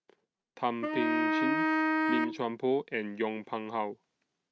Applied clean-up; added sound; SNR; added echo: neural mask model RNNoise.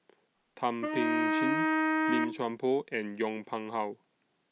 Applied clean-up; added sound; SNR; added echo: none; Wind instrument, woodwind instrument; -4 dB; none.